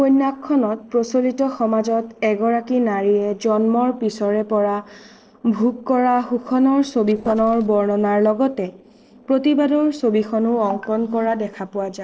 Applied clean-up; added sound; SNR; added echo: neural separator model SepFormer DNS4.